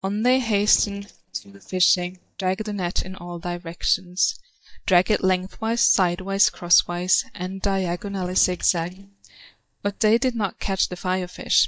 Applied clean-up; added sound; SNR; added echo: neural mask model DeepFilterNet 3.